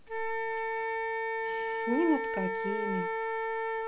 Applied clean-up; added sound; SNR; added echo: none; Wind instrument, woodwind instrument; -3 dB; none.